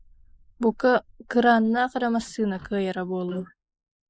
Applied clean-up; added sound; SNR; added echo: neural mask model Resemble Enhance denoiser.